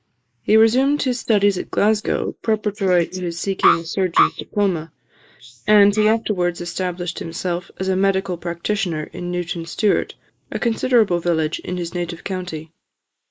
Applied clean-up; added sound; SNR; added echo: neural mask model Resemble Enhance denoiser.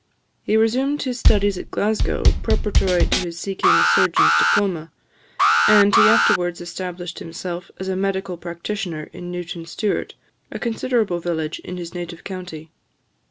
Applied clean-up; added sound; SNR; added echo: none; Bass drum / Snare drum / Drum kit + Alarm; -5 dB; none.